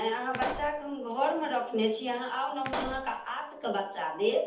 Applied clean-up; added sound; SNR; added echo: none; Explosion; 10 dB; reverberation time 0.6 s.